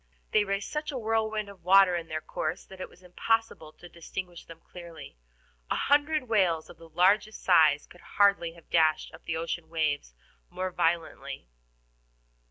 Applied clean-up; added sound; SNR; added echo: none; none; none; none.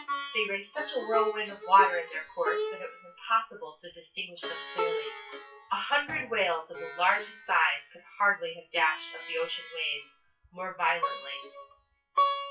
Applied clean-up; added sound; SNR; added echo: classical method WPE with log-MMSE.